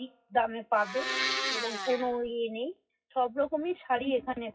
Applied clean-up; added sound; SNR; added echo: classical method WPE with log-MMSE.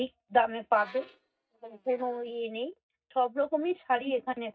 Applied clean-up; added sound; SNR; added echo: neural mask model DeepFilterNet 3.